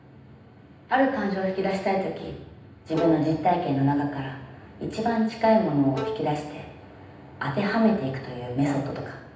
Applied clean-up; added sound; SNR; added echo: none; Bowed string instrument; 13 dB; reverberation time 0.9 s.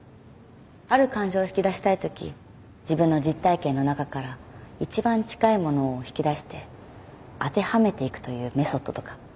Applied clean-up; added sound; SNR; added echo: none; none; none; none.